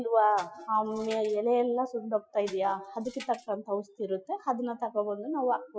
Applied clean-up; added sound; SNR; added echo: classical method Wiener filter.